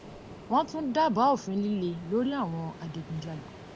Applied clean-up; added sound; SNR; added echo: none; Ocean; 16 dB; none.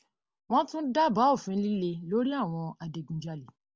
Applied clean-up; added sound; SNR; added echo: none; none; none; none.